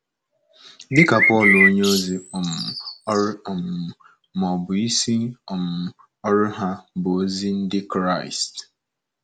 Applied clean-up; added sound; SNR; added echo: none; Bird; -2 dB; none.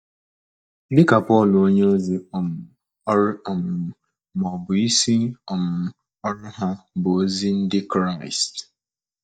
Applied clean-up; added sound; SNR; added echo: neural mask model DeepFilterNet 3.